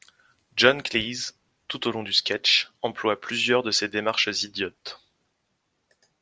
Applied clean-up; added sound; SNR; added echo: none; none; none; none.